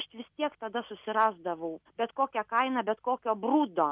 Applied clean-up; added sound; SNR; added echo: none; none; none; none.